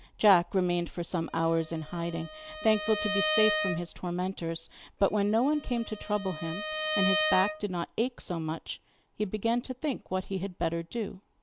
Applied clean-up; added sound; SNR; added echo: none; Bowed string instrument; 5 dB; none.